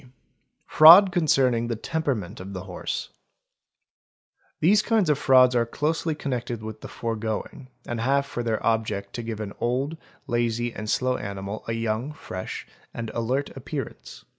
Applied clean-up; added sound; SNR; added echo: none; none; none; none.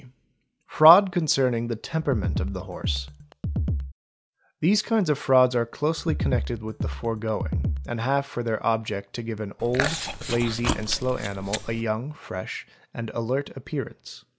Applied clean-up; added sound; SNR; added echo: none; Drum kit + Chewing, mastication; 3 dB; none.